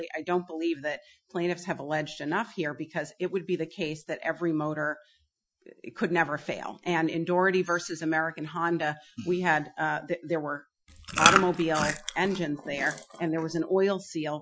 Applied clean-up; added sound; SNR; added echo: classical method Wiener filter.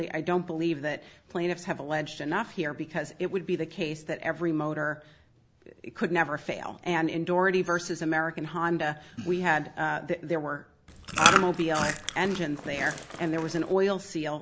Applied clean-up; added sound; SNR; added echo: none; Chewing, mastication; 0 dB; none.